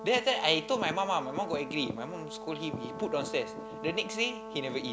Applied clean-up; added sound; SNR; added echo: none; Brass instrument; 11 dB; none.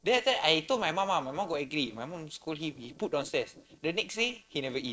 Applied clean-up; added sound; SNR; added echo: neural separator model SepFormer DNS4.